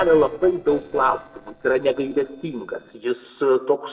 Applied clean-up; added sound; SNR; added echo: neural separator model SepFormer DNS4.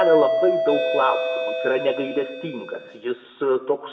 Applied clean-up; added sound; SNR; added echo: none; Doorbell; 2 dB; reverberation time 0.7 s.